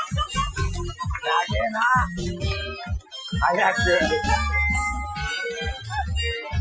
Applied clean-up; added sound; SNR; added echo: classical method Wiener filter.